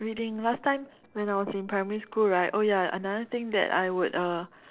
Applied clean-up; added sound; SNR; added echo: neural separator model SepFormer DNS4.